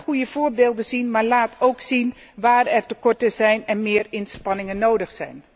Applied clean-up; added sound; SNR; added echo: none; none; none; none.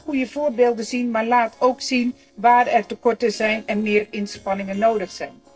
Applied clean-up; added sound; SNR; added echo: neural separator model SepFormer DNS4.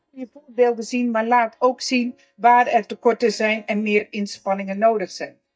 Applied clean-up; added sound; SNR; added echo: neural mask model DeepFilterNet 3.